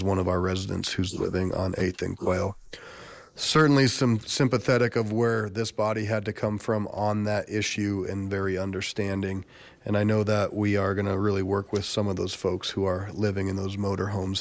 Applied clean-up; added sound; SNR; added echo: neural mask model Resemble Enhance denoiser.